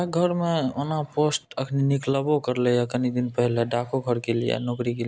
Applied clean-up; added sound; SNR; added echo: none; none; none; none.